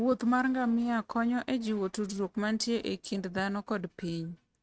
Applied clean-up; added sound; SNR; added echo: neural mask model RNNoise.